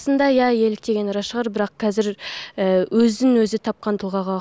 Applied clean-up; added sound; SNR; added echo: none; none; none; none.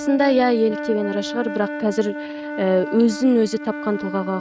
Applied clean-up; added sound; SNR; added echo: neural mask model RNNoise.